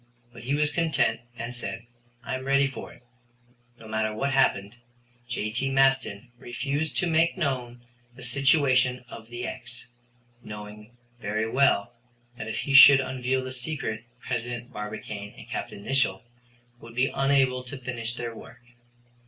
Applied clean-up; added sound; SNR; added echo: none; none; none; none.